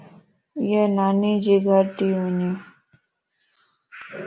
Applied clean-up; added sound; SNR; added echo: none; none; none; none.